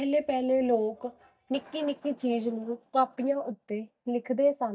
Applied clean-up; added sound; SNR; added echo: neural mask model DeepFilterNet 3.